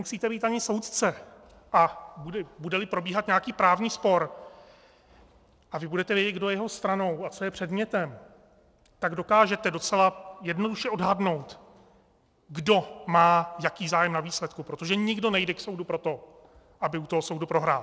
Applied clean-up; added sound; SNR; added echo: none; none; none; none.